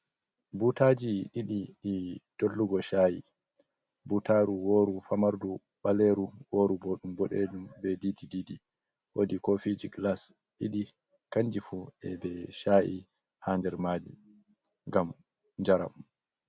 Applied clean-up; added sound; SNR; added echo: none; none; none; none.